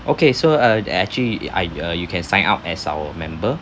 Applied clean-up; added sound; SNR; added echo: none; none; none; none.